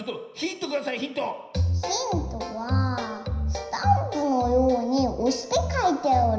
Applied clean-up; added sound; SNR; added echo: none; none; none; reverberation time 0.9 s.